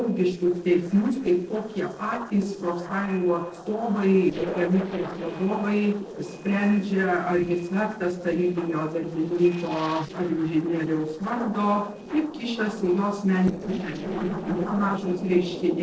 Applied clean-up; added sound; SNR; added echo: neural separator model SepFormer DNS4.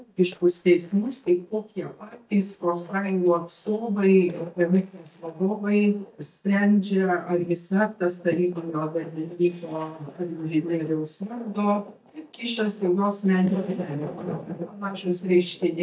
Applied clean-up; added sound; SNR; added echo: neural mask model DeepFilterNet 3.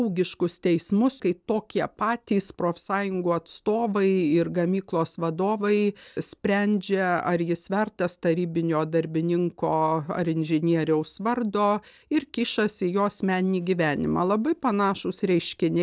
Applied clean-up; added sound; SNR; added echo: none; none; none; none.